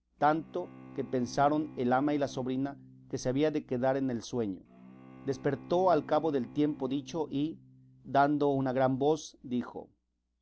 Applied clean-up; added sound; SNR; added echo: none; Bowed string instrument; 19 dB; none.